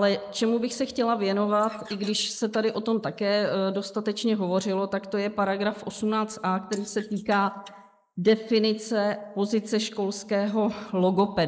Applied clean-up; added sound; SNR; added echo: neural mask model Resemble Enhance denoiser.